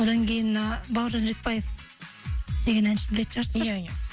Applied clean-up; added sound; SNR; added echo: none; none; none; none.